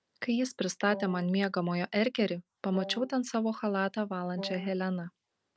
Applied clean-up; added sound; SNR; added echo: none; Wind instrument, woodwind instrument; 13 dB; none.